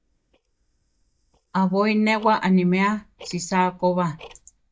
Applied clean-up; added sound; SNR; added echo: neural mask model DeepFilterNet 3.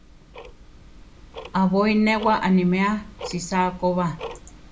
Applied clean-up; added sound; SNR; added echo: none; Tick-tock; 17 dB; reverberation time 0.2 s.